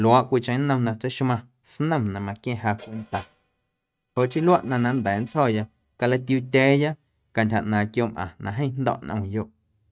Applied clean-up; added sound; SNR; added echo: neural mask model RNNoise.